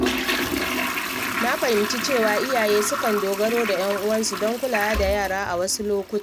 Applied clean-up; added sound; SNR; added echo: none; Toilet flush; 3 dB; none.